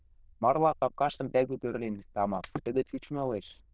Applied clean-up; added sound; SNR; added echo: neural diffusion model UNIVERSE++.